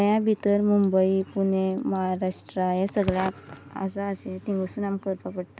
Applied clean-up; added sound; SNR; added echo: none; Chime; 4 dB; none.